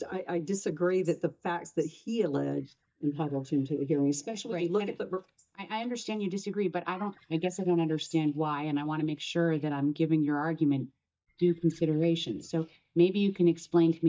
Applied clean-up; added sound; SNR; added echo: neural mask model DeepFilterNet 3.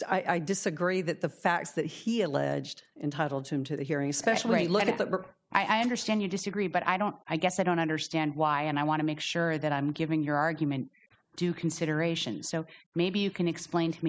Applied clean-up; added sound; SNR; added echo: none; none; none; none.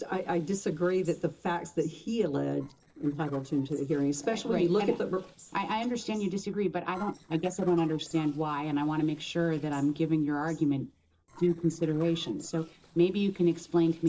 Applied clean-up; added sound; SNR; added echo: neural separator model SepFormer DNS4.